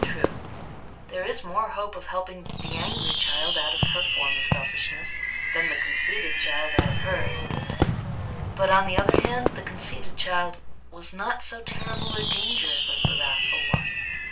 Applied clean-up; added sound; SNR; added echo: none; Fireworks; -2 dB; reverberation time 0.2 s.